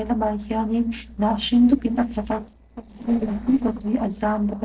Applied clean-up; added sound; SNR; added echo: neural separator model SepFormer DNS4.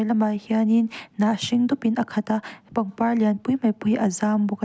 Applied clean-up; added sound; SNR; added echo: none; none; none; none.